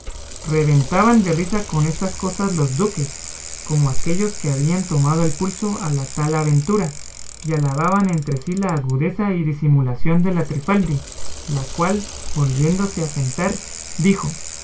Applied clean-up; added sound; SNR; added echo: none; Bicycle; 13 dB; reverberation time 0.2 s.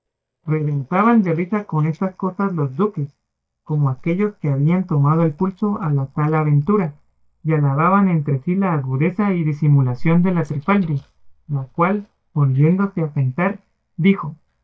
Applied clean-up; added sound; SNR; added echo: neural mask model DeepFilterNet 3.